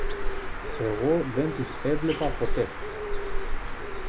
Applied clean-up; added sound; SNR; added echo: none; Bird; -2 dB; none.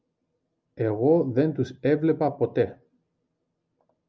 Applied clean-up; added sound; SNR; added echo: none; none; none; none.